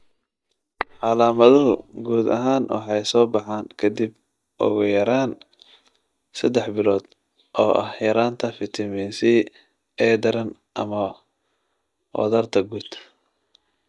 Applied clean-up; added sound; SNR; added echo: neural mask model DeepFilterNet 3.